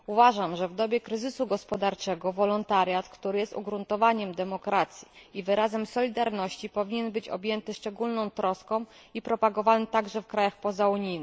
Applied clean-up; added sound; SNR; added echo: none; none; none; none.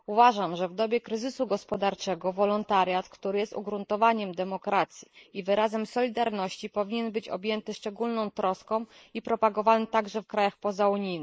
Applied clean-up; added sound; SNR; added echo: neural mask model Resemble Enhance denoiser.